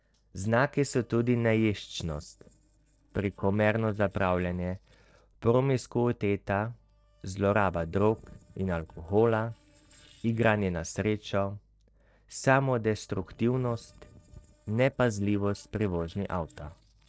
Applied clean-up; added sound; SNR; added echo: neural separator model SepFormer DNS4.